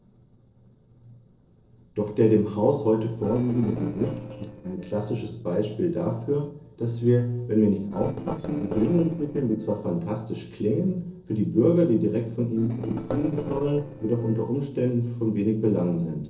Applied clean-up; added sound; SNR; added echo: neural separator model SepFormer DNS4.